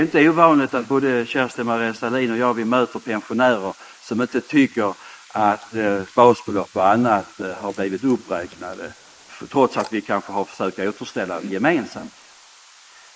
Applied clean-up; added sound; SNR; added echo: neural mask model Resemble Enhance denoiser.